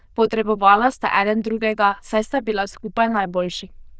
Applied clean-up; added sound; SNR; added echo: neural diffusion model UNIVERSE++.